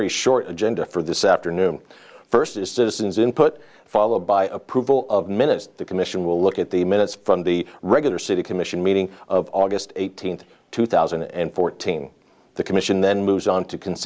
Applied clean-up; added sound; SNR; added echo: none; none; none; none.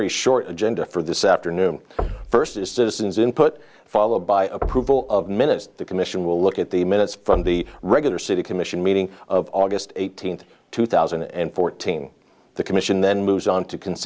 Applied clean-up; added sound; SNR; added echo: none; Knock; 13 dB; none.